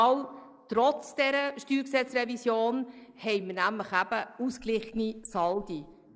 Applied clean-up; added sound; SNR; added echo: neural mask model Resemble Enhance denoiser.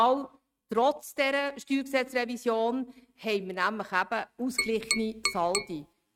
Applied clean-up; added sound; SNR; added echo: neural mask model RNNoise.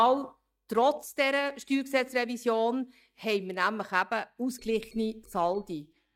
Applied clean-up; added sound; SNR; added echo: neural mask model DeepFilterNet 3.